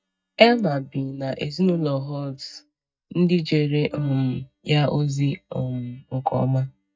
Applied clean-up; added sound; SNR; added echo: neural mask model DeepFilterNet 3.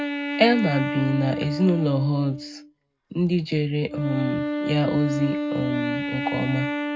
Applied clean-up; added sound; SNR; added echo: none; Wind instrument, woodwind instrument; 4 dB; reverberation time 0.3 s.